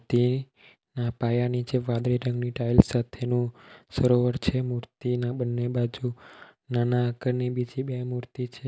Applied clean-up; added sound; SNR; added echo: none; none; none; none.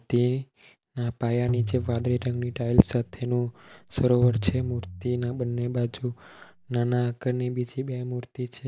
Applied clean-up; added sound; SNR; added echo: none; Tabla; 7 dB; none.